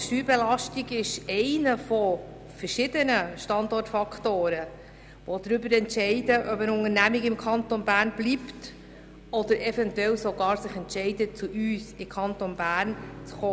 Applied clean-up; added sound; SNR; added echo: none; Piano; 19 dB; none.